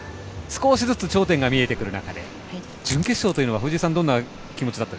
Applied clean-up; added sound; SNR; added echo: none; Engine + Coin (dropping); 16 dB; none.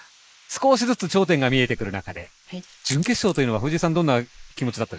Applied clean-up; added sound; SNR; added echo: neural mask model Resemble Enhance denoiser.